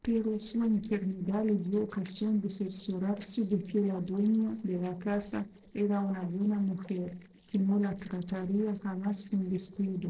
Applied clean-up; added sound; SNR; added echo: neural separator model SepFormer DNS4.